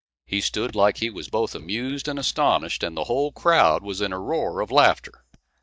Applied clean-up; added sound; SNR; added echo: neural mask model DeepFilterNet 3.